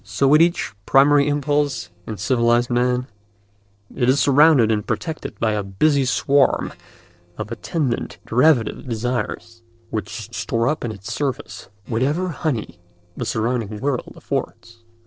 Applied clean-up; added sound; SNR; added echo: neural separator model SepFormer DNS4.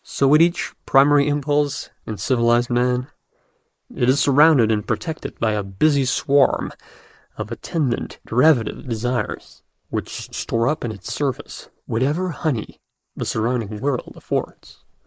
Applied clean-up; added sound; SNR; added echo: neural mask model Resemble Enhance denoiser.